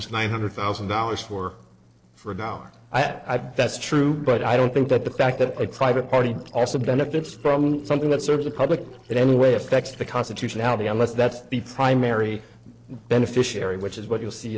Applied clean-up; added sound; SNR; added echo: neural separator model SepFormer DNS4.